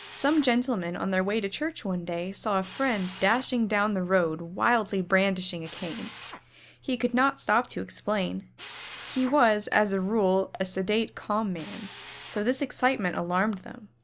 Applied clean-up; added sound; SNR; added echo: none; Drill; 20 dB; none.